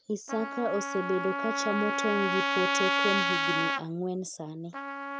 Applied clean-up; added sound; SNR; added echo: none; Trumpet; -1 dB; none.